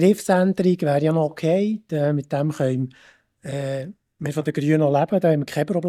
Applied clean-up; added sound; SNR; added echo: neural mask model DeepFilterNet 3.